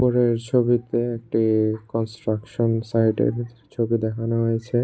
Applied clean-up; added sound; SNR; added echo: none; none; none; none.